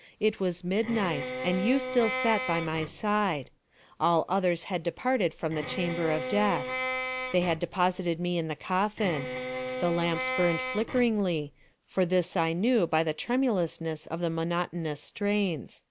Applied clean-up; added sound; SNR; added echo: none; Bowed string instrument; 6 dB; none.